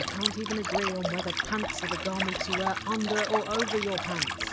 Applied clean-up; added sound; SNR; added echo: none; Liquid; 0 dB; none.